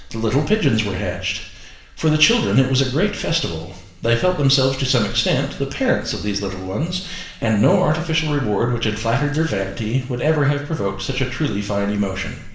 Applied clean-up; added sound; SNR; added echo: none; none; none; reverberation time 0.8 s.